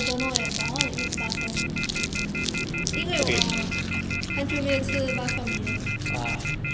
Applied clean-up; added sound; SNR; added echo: none; Telephone + Crumpling, crinkling; 2 dB; none.